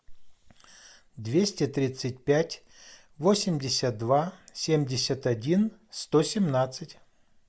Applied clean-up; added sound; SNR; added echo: none; none; none; none.